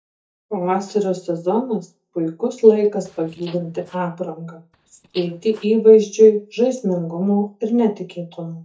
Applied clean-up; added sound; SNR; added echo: neural mask model DeepFilterNet 3.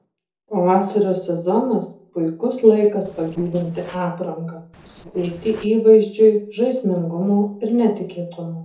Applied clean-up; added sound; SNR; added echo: neural separator model SepFormer DNS4.